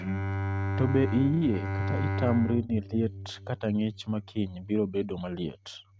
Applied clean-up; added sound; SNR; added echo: neural mask model RNNoise.